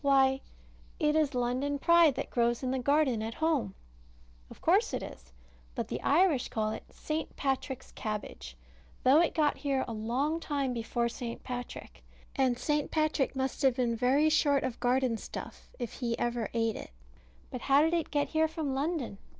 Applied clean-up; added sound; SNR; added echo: none; none; none; none.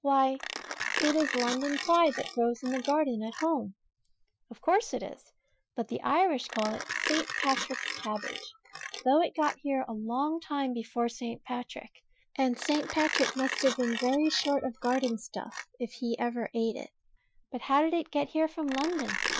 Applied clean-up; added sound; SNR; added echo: classical method Wiener filter.